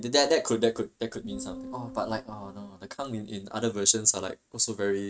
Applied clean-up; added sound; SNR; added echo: neural mask model RNNoise.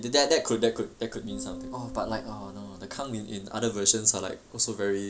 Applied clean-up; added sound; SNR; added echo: none; Bass guitar; 17 dB; none.